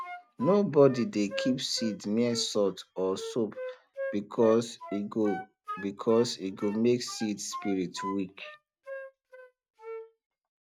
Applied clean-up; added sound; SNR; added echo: neural mask model RNNoise.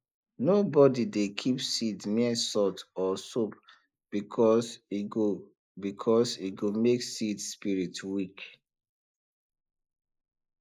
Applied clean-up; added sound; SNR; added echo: neural mask model Resemble Enhance denoiser.